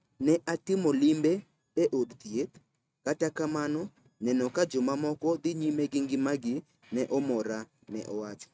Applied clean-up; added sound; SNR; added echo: neural mask model RNNoise.